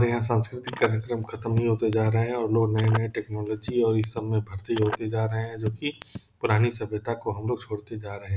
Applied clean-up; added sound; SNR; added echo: none; Telephone; 12 dB; none.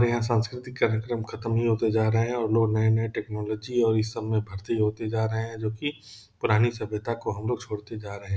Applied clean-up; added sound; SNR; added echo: none; none; none; none.